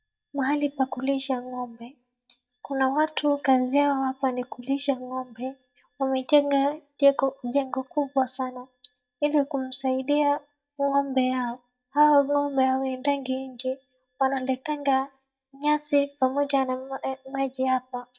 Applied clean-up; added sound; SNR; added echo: neural mask model DeepFilterNet 3.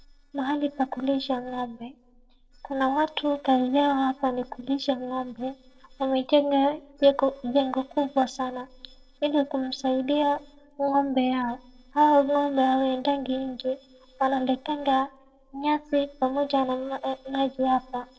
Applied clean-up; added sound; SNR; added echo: neural separator model SepFormer DNS4.